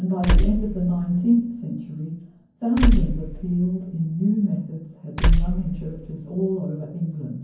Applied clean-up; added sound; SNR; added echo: none; Tools; 0 dB; reverberation time 0.9 s.